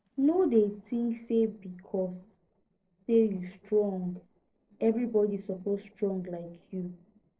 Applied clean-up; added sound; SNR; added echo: neural separator model SepFormer DNS4.